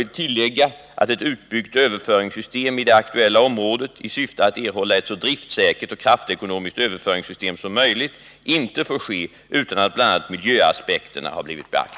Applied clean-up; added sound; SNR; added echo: none; none; none; none.